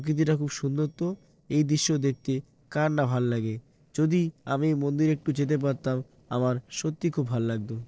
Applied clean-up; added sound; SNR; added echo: neural separator model SepFormer DNS4.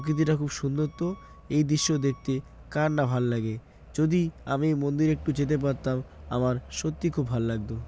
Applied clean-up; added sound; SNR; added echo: none; Alarm / Truck; 19 dB; none.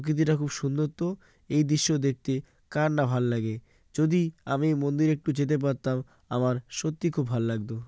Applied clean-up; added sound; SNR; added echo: none; none; none; none.